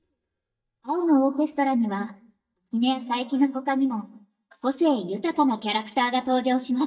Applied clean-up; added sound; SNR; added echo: neural mask model DeepFilterNet 3.